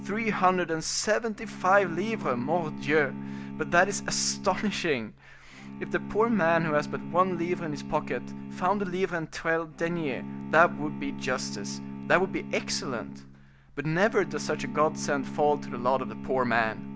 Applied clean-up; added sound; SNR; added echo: none; Bowed string instrument; 10 dB; none.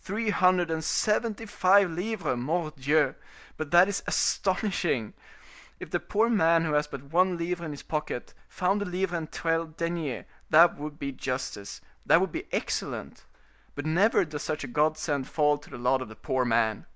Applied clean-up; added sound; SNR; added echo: none; none; none; none.